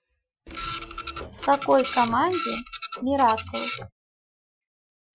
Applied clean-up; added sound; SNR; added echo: classical method Wiener filter.